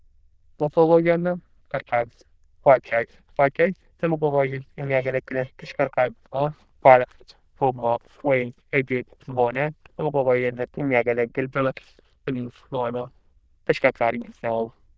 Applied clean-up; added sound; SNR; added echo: neural diffusion model UNIVERSE++.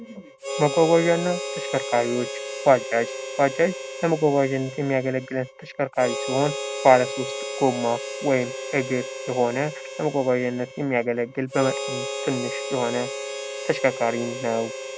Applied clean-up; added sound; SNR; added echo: none; Harmonica; 8 dB; none.